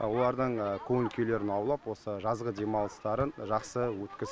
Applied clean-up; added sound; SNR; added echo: none; none; none; none.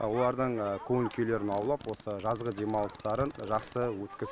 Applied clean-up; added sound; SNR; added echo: none; Fart; 20 dB; none.